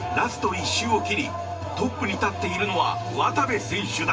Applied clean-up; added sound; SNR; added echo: none; none; none; reverberation time 0.2 s.